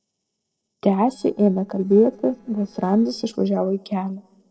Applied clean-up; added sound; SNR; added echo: neural separator model SepFormer DNS4.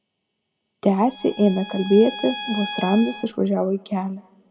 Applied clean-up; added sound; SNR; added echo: none; Bowed string instrument; 11 dB; reverberation time 1.5 s.